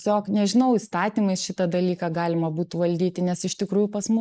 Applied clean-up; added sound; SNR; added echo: neural mask model Resemble Enhance denoiser.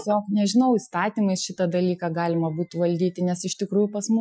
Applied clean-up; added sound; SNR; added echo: classical method Wiener filter.